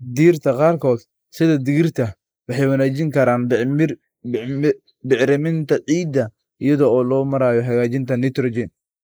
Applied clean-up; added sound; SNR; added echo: neural mask model Resemble Enhance denoiser.